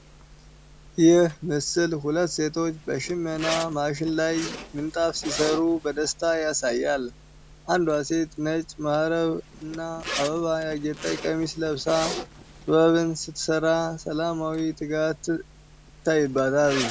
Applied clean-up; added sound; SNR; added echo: none; Zipper (clothing); 14 dB; none.